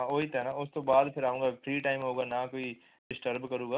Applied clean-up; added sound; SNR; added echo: none; none; none; none.